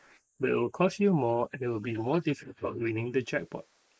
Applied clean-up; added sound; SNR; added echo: neural mask model Resemble Enhance denoiser.